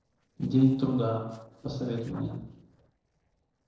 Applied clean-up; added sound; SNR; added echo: neural separator model SepFormer DNS4.